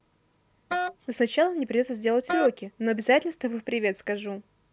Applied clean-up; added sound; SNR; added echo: none; Wind instrument, woodwind instrument; 5 dB; none.